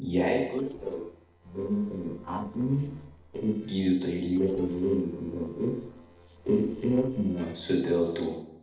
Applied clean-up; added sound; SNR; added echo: neural separator model SepFormer DNS4.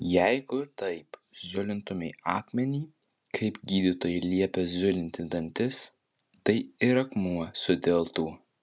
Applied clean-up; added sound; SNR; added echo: none; none; none; none.